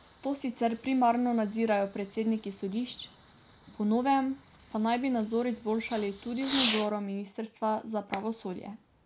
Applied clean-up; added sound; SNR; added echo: none; Fireworks; 13 dB; none.